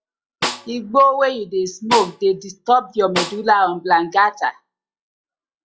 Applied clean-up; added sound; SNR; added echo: classical method log-MMSE.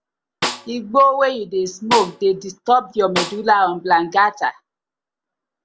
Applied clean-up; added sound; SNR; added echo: none; Snare drum; 10 dB; none.